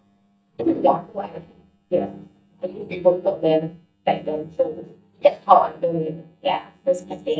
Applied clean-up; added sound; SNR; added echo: neural mask model DeepFilterNet 3.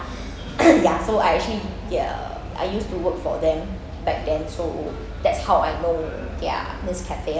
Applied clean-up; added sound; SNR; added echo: none; none; none; none.